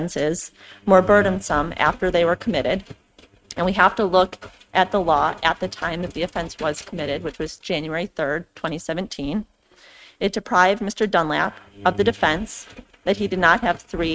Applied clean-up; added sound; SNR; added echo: neural mask model RNNoise.